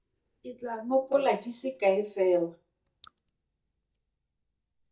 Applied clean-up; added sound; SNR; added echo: neural mask model DeepFilterNet 3.